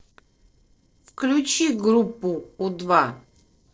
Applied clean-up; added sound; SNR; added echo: neural separator model SepFormer DNS4.